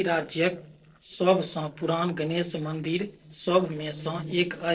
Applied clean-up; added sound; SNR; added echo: neural separator model SepFormer DNS4.